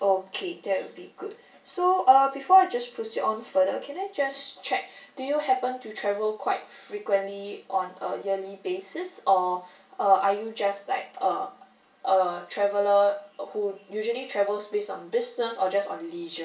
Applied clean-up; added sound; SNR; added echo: none; none; none; reverberation time 0.3 s.